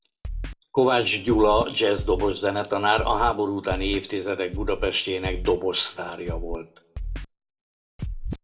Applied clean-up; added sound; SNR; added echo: none; Scratching (performance technique); 9 dB; reverberation time 0.4 s.